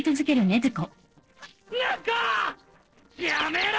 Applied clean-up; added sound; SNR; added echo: neural separator model SepFormer DNS4.